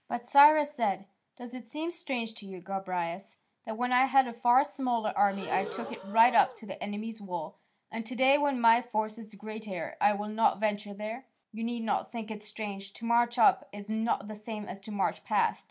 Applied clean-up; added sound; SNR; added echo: none; Breathing; 12 dB; none.